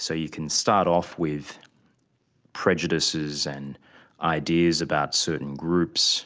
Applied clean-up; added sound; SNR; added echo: none; none; none; none.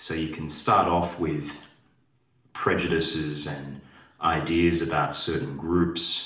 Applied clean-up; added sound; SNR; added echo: none; none; none; reverberation time 0.6 s.